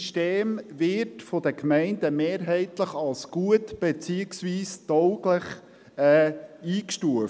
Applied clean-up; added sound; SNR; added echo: none; none; none; none.